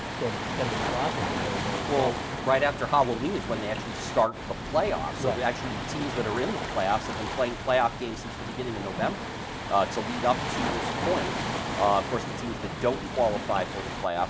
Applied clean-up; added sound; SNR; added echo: none; Waves, surf; 3 dB; none.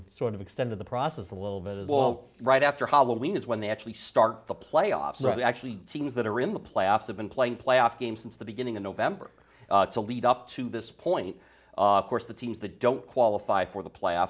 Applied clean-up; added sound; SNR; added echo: none; none; none; none.